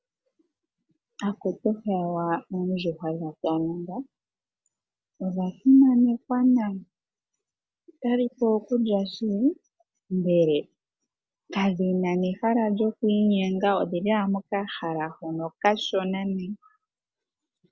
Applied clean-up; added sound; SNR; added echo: none; none; none; none.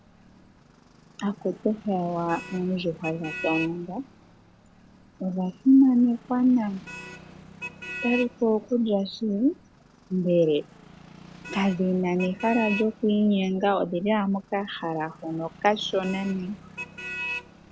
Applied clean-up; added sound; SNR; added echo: none; Motor vehicle (road); 15 dB; none.